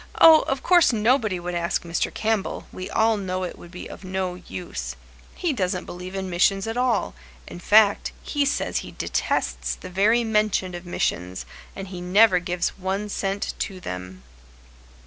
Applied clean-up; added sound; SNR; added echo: none; none; none; none.